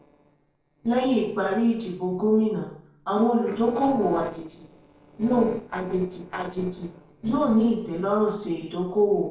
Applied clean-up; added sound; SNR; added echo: neural separator model SepFormer DNS4.